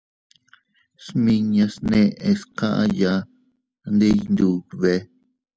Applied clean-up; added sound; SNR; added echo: none; none; none; none.